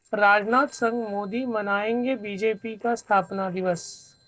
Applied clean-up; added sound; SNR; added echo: neural separator model SepFormer DNS4.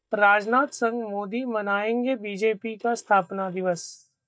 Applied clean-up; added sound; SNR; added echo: neural mask model DeepFilterNet 3.